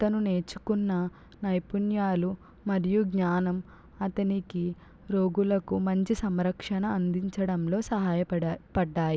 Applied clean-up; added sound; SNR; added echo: none; none; none; none.